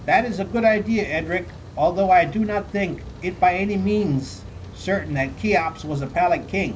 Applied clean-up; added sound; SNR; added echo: none; Rain; 15 dB; none.